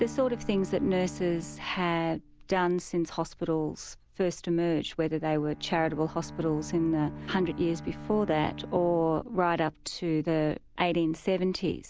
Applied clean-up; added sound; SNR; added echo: none; Bowed string instrument; 16 dB; none.